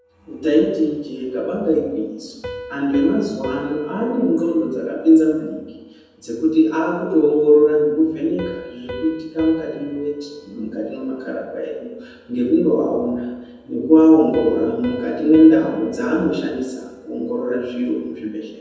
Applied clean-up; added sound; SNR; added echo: none; Piano; 19 dB; reverberation time 1.0 s.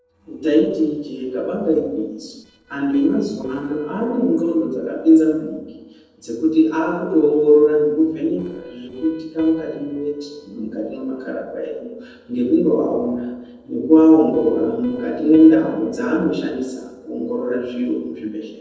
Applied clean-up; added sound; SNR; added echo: neural separator model SepFormer DNS4.